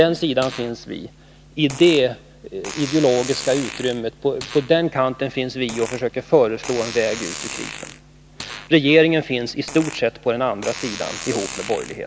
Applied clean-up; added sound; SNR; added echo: none; Fart; 14 dB; none.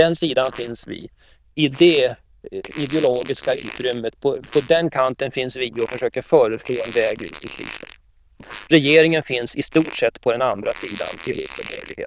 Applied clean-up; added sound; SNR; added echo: neural diffusion model UNIVERSE++.